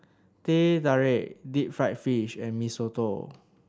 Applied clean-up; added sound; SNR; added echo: none; none; none; none.